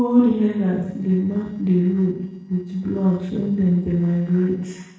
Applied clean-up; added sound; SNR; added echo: neural separator model SepFormer DNS4.